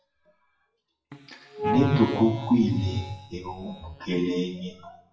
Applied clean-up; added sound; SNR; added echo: classical method WPE with log-MMSE.